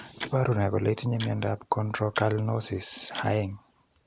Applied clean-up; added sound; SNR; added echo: none; Tick-tock; 17 dB; none.